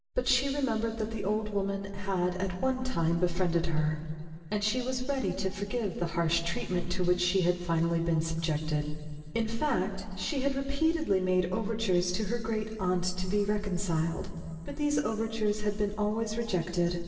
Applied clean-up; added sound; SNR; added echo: none; Whoosh, swoosh, swish; 14 dB; reverberation time 2.5 s.